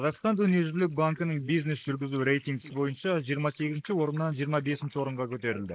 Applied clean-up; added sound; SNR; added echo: neural mask model Resemble Enhance denoiser.